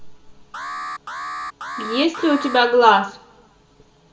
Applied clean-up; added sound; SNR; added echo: none; Alarm; 11 dB; reverberation time 0.4 s.